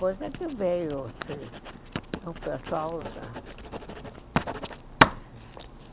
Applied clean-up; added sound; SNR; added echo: none; Writing; -3 dB; none.